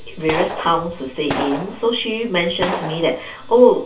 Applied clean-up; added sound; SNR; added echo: none; Gunshot, gunfire; 10 dB; reverberation time 0.2 s.